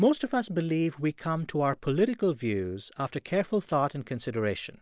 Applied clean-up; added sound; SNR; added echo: none; none; none; none.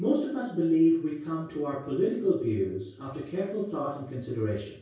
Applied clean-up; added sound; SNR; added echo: none; none; none; reverberation time 0.6 s.